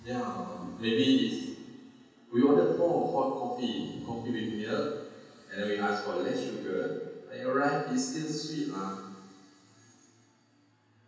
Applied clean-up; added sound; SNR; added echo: none; none; none; reverberation time 1.1 s.